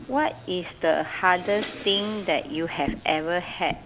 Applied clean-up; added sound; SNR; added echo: none; Breathing; 14 dB; none.